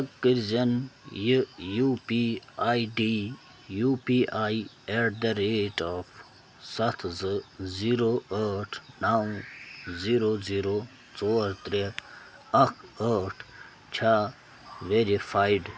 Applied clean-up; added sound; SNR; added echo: none; none; none; none.